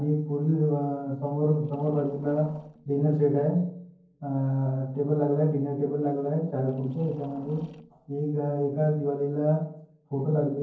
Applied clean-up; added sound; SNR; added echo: neural separator model SepFormer DNS4.